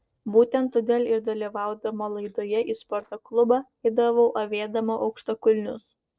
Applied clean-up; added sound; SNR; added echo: neural separator model SepFormer DNS4.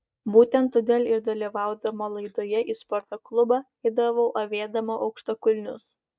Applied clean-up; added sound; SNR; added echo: neural mask model DeepFilterNet 3.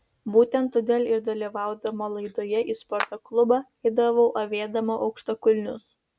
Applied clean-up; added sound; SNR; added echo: none; Clapping; 13 dB; none.